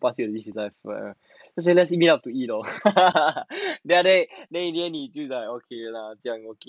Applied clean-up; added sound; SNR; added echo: none; none; none; none.